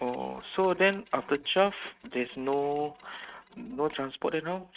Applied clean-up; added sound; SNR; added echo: neural mask model RNNoise.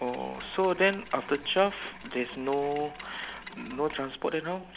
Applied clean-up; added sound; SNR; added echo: none; Mechanisms; 17 dB; none.